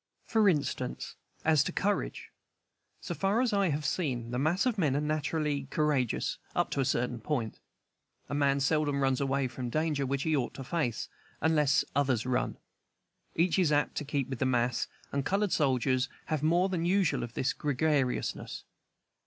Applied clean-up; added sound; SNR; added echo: none; none; none; none.